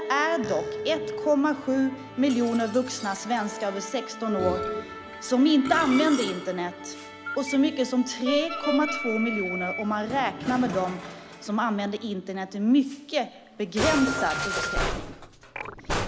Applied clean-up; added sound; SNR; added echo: none; Musical instrument + Telephone; 7 dB; none.